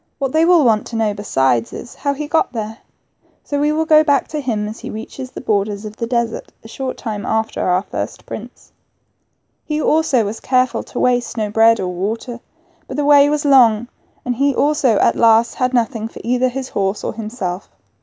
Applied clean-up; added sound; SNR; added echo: none; none; none; none.